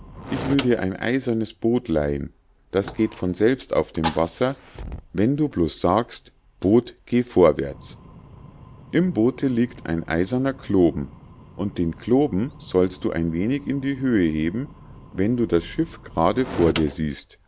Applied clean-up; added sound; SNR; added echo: none; Fire; 16 dB; none.